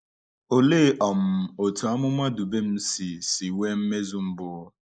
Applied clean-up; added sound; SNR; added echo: neural mask model Resemble Enhance denoiser.